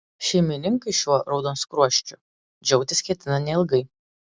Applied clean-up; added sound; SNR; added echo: none; none; none; none.